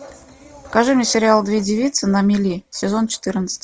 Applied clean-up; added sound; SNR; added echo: none; none; none; none.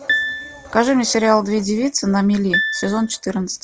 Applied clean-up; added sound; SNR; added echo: none; Piano; 6 dB; none.